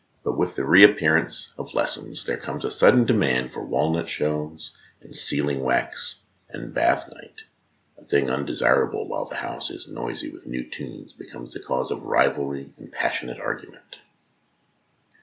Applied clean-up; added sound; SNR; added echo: none; none; none; none.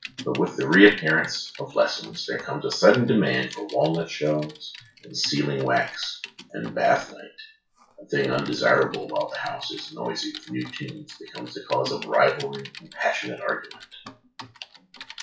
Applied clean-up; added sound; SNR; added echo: classical method WPE with log-MMSE.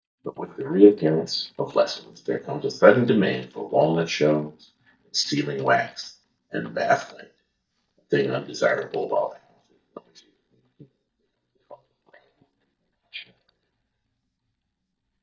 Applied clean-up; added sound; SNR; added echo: neural mask model DeepFilterNet 3.